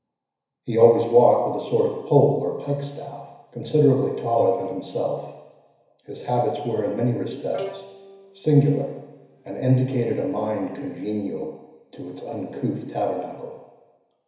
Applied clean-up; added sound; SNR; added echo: none; Bowed string instrument; 18 dB; reverberation time 1.0 s.